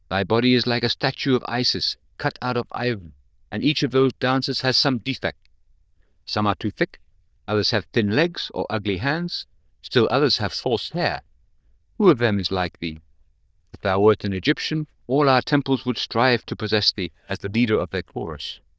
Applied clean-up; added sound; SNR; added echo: neural diffusion model UNIVERSE++.